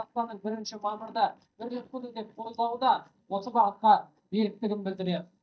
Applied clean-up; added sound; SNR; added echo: neural mask model DeepFilterNet 3.